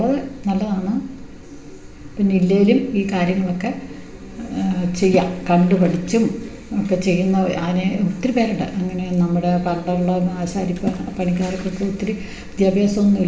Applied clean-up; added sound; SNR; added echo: none; Water / Splash, splatter; 16 dB; reverberation time 1.1 s.